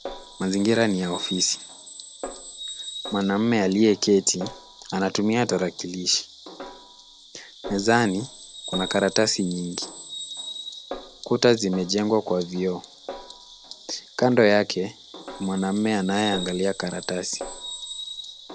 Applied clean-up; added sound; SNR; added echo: none; Snare drum + Bird vocalization, bird call, bird song; 13 dB; none.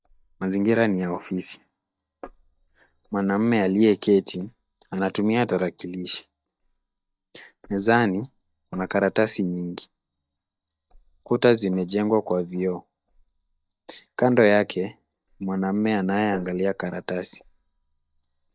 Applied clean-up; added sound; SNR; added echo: neural mask model DeepFilterNet 3.